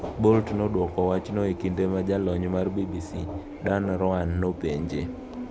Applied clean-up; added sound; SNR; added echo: none; Subway, metro, underground; 11 dB; none.